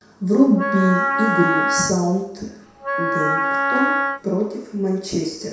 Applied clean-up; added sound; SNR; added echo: none; Wind instrument, woodwind instrument; 0 dB; reverberation time 0.7 s.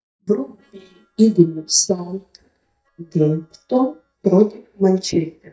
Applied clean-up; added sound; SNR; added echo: neural mask model DeepFilterNet 3.